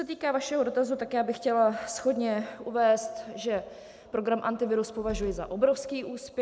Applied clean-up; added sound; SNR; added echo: none; none; none; none.